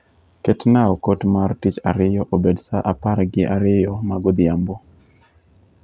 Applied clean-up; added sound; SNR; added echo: none; none; none; none.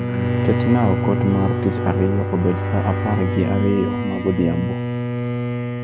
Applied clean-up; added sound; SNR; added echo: none; Bowed string instrument + Bowed string instrument; 0 dB; none.